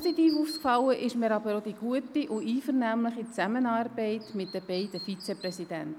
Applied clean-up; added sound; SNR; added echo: none; Chirp, tweet; 20 dB; none.